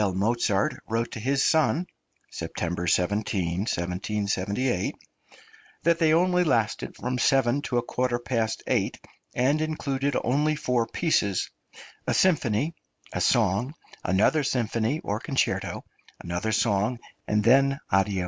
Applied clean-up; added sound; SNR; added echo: none; none; none; none.